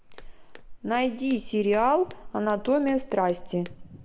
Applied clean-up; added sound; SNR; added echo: none; Walk, footsteps; 15 dB; reverberation time 0.9 s.